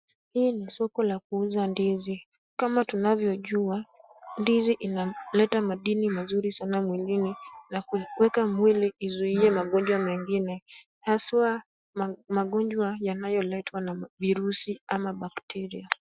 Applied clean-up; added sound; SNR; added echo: classical method Wiener filter.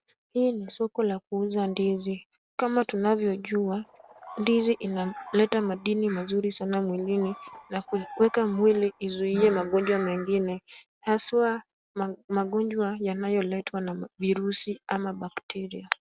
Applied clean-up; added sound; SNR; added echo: none; Bird vocalization, bird call, bird song; 19 dB; none.